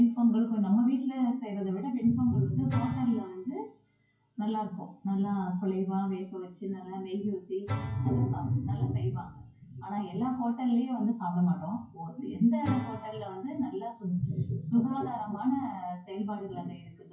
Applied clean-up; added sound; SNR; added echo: classical method WPE with log-MMSE.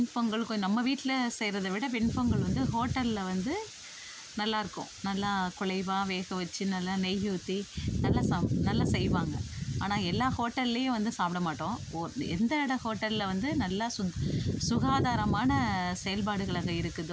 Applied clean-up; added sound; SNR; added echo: none; none; none; none.